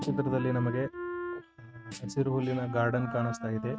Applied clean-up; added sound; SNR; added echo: neural mask model RNNoise.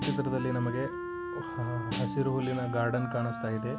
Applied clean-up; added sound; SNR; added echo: none; Snare drum + Wind instrument, woodwind instrument; 4 dB; none.